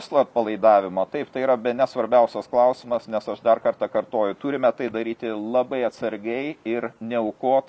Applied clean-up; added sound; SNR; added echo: none; none; none; none.